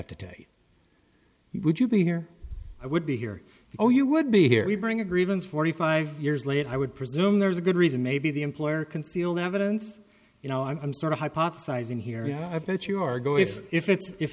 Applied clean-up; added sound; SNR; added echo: none; none; none; none.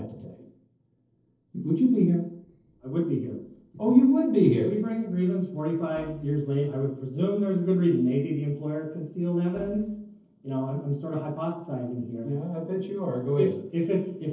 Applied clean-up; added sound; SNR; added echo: neural separator model SepFormer DNS4.